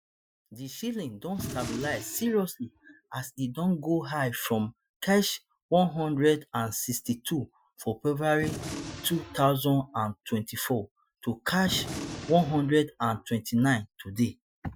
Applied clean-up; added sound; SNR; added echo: classical method Wiener filter.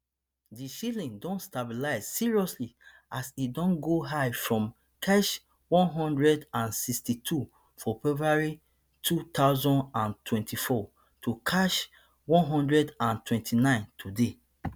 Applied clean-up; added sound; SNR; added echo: none; none; none; none.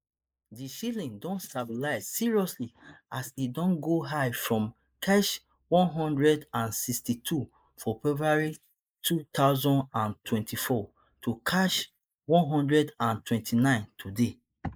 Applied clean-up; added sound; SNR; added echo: neural mask model Resemble Enhance denoiser.